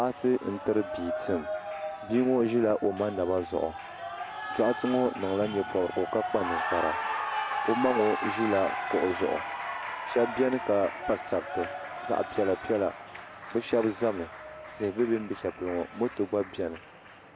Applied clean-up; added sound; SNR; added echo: none; Cheering; 7 dB; none.